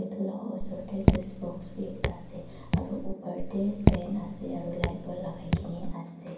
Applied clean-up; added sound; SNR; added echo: none; Raindrop / Drip; -5 dB; reverberation time 0.6 s.